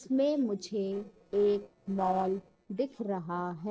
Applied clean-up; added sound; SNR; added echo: neural separator model SepFormer DNS4.